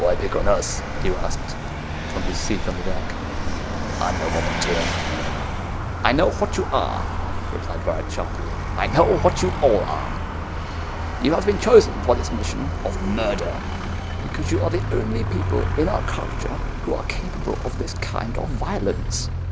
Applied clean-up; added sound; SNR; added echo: none; Vehicle; 0 dB; none.